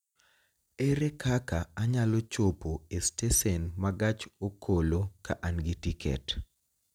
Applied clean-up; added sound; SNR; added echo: none; none; none; none.